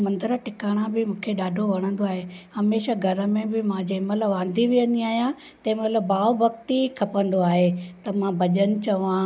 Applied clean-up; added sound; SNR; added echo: none; none; none; none.